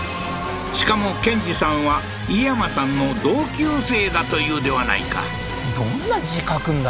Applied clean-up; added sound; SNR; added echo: none; none; none; none.